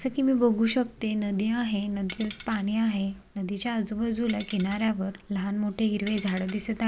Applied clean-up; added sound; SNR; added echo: none; Tools; 15 dB; none.